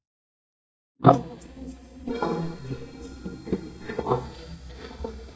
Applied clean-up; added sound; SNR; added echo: neural mask model DeepFilterNet 3.